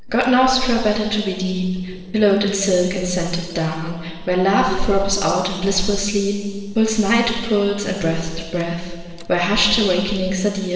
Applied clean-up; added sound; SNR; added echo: neural separator model SepFormer DNS4.